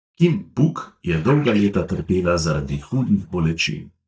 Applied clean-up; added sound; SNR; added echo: neural mask model DeepFilterNet 3.